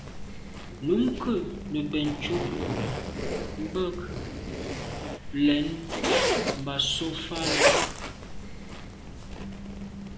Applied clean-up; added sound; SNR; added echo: none; Zipper (clothing); -1 dB; none.